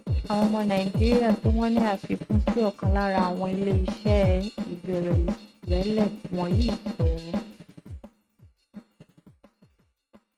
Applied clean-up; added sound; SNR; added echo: neural mask model RNNoise.